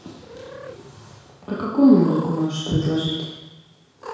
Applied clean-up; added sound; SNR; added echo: none; Cat; 17 dB; reverberation time 1.1 s.